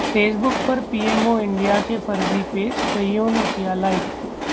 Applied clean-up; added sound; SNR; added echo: none; Train; 3 dB; none.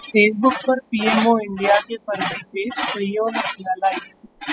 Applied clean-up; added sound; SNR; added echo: classical method spectral subtraction.